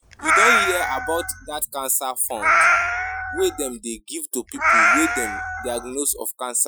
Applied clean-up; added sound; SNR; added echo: classical method Wiener filter.